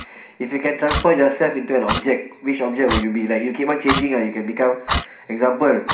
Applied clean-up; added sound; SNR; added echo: none; Clock; 8 dB; reverberation time 0.5 s.